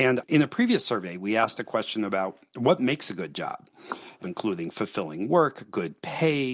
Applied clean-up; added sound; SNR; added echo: neural mask model Resemble Enhance denoiser.